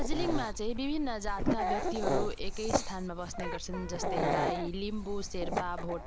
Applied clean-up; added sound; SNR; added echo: none; Dog; -3 dB; none.